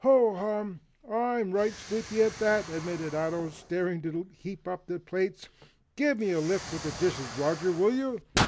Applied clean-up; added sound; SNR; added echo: none; Explosion; 11 dB; none.